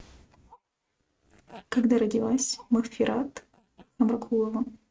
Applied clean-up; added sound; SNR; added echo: neural mask model RNNoise.